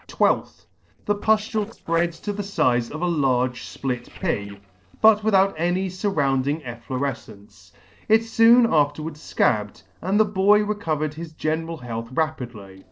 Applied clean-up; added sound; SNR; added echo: neural separator model SepFormer DNS4.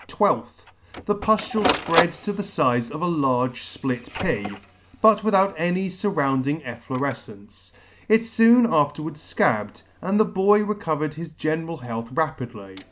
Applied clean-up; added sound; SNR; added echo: none; Printer; 11 dB; none.